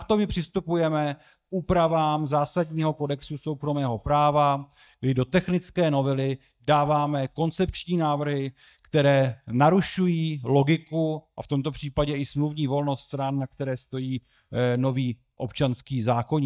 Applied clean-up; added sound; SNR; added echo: neural mask model DeepFilterNet 3.